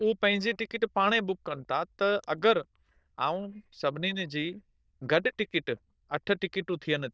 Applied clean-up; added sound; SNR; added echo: neural diffusion model UNIVERSE++.